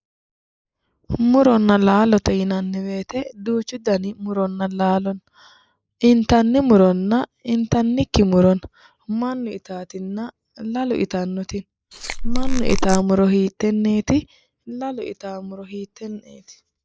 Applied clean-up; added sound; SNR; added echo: neural mask model Resemble Enhance denoiser.